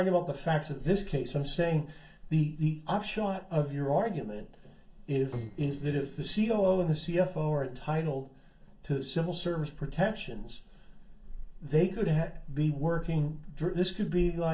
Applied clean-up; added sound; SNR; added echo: neural separator model SepFormer DNS4.